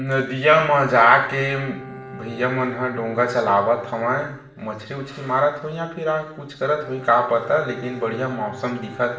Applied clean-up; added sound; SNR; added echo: none; Bowed string instrument; 19 dB; reverberation time 0.7 s.